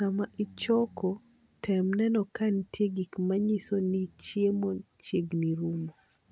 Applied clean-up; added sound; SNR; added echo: none; none; none; none.